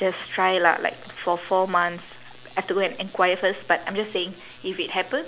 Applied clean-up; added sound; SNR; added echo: none; none; none; none.